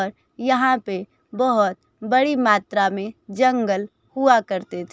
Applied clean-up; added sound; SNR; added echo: none; none; none; none.